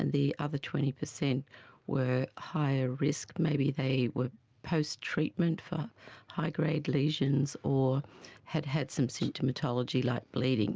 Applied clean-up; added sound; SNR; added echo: none; none; none; none.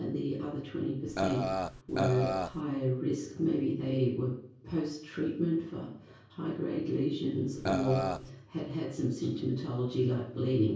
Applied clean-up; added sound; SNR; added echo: none; Burping, eructation; 1 dB; reverberation time 0.6 s.